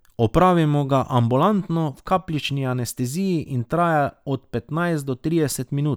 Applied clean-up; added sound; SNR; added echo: none; none; none; none.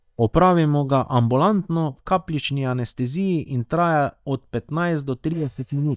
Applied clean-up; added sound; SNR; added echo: neural mask model DeepFilterNet 3.